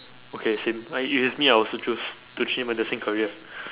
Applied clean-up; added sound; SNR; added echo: none; none; none; none.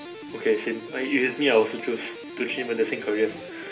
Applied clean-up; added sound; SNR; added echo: none; Guitar; 13 dB; reverberation time 0.3 s.